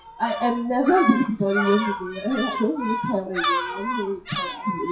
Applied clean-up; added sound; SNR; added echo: classical method WPE with log-MMSE.